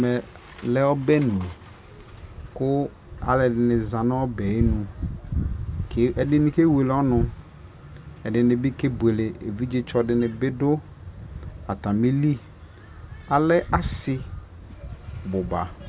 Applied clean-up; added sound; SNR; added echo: none; none; none; none.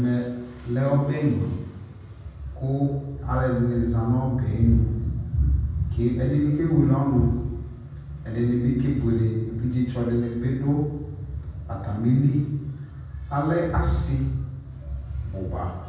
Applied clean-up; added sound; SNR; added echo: none; none; none; reverberation time 1.2 s.